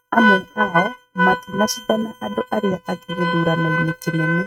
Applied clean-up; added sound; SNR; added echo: neural mask model RNNoise.